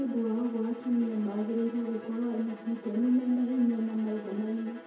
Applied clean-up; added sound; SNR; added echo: none; Bowed string instrument; 18 dB; reverberation time 2.3 s.